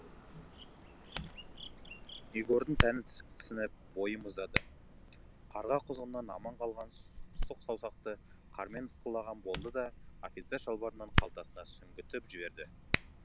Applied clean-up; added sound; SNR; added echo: none; Hands; -1 dB; none.